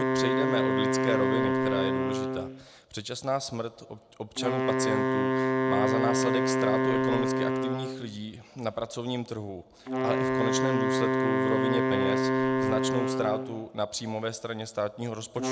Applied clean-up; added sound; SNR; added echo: none; Wind instrument, woodwind instrument; -5 dB; none.